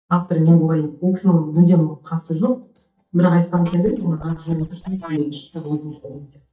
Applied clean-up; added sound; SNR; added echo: neural mask model DeepFilterNet 3.